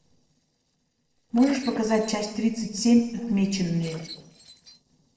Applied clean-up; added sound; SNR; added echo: neural separator model SepFormer DNS4.